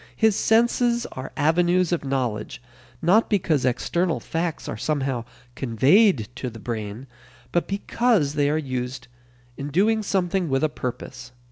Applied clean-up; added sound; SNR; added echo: none; none; none; none.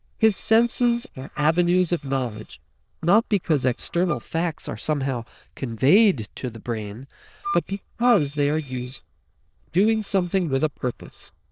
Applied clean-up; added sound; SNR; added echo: neural diffusion model UNIVERSE++.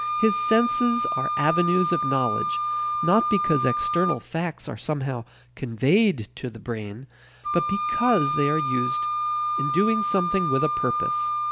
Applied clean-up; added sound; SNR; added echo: none; Wind instrument, woodwind instrument; 1 dB; none.